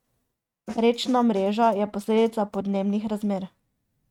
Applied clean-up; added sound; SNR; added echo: neural mask model RNNoise.